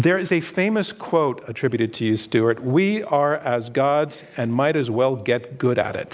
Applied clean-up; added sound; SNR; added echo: none; none; none; none.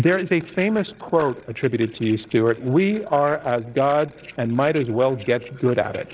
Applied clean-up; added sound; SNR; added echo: neural separator model SepFormer DNS4.